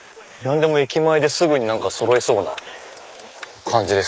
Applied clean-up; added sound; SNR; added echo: neural mask model Resemble Enhance denoiser.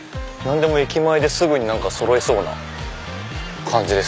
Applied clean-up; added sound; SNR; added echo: none; none; none; none.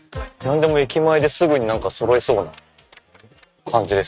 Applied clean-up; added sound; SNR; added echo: neural mask model RNNoise.